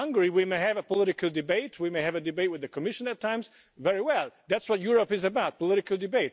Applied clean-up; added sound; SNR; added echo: none; none; none; none.